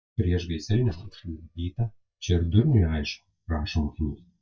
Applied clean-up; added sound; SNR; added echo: neural mask model DeepFilterNet 3.